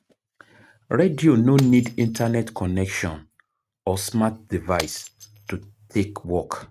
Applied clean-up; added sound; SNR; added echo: neural mask model RNNoise.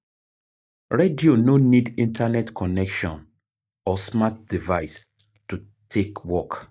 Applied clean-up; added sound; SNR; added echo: neural mask model DeepFilterNet 3.